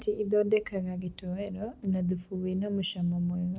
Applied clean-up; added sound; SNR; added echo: none; none; none; none.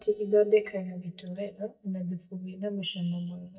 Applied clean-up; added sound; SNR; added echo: neural mask model DeepFilterNet 3.